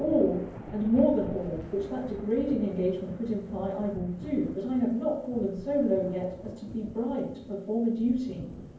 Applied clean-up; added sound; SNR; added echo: none; Thunder / Rain; 15 dB; reverberation time 0.9 s.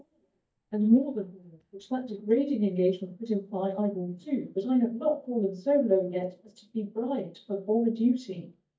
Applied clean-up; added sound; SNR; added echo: neural mask model DeepFilterNet 3.